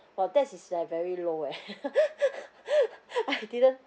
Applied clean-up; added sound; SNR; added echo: none; none; none; none.